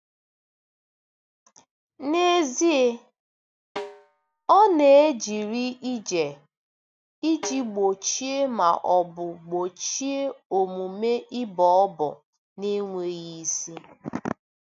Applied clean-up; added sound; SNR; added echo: none; Snare drum; 16 dB; none.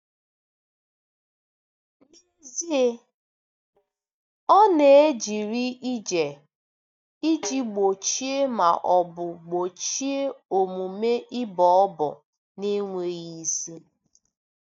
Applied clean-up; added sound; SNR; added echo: neural mask model DeepFilterNet 3.